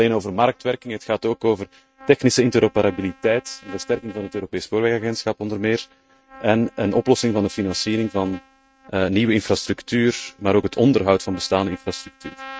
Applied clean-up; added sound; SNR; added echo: neural mask model RNNoise.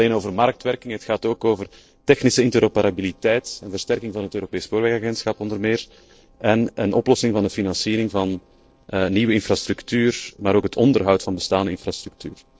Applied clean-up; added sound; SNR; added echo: neural separator model SepFormer DNS4.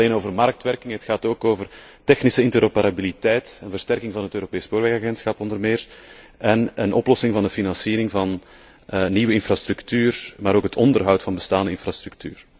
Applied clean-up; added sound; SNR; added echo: none; none; none; none.